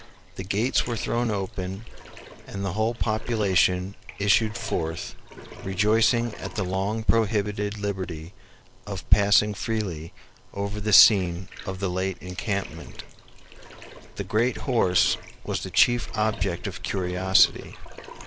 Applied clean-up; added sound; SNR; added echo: none; Bathtub (filling or washing); 19 dB; none.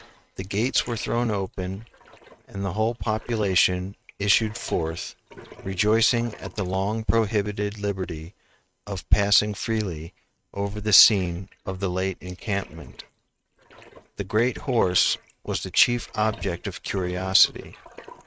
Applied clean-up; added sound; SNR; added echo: neural mask model RNNoise.